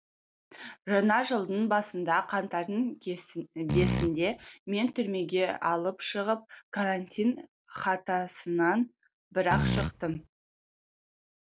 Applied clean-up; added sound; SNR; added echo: none; Fart; 0 dB; none.